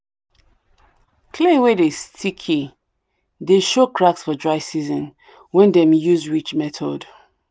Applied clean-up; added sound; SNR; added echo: none; none; none; none.